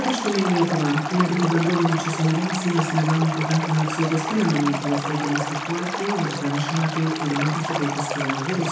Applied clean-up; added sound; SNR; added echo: none; Stream; 5 dB; reverberation time 0.9 s.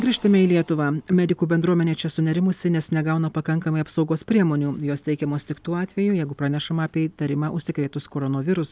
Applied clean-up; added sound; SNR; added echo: none; none; none; none.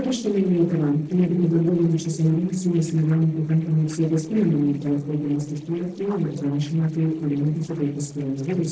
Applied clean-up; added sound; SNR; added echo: neural separator model SepFormer DNS4.